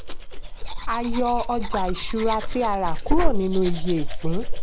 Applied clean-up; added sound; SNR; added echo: none; Domestic sounds, home sounds; -4 dB; none.